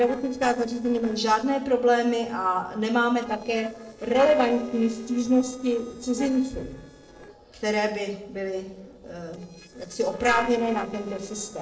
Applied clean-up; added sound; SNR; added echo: neural separator model SepFormer DNS4.